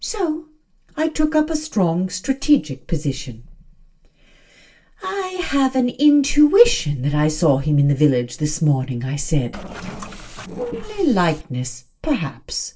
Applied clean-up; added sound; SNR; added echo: neural separator model SepFormer DNS4.